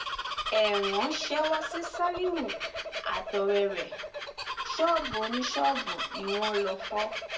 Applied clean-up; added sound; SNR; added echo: none; Bird vocalization, bird call, bird song; 5 dB; reverberation time 0.2 s.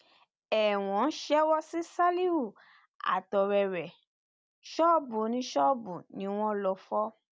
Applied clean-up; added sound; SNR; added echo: none; none; none; none.